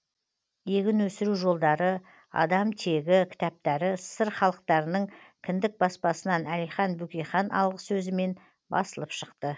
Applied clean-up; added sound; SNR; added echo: none; none; none; none.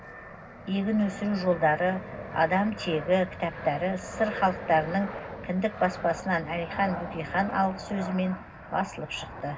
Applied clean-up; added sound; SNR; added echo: none; Fixed-wing aircraft, airplane; 11 dB; reverberation time 0.4 s.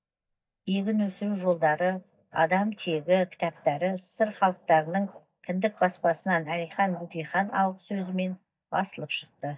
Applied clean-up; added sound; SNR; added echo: neural mask model DeepFilterNet 3.